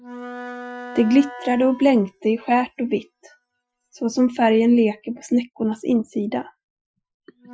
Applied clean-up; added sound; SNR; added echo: classical method Wiener filter.